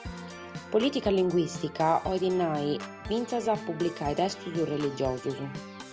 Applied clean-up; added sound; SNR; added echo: none; Organ; 12 dB; none.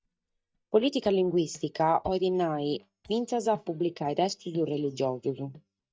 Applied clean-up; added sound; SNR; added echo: neural mask model DeepFilterNet 3.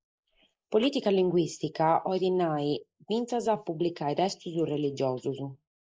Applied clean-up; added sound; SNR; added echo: neural mask model Resemble Enhance denoiser.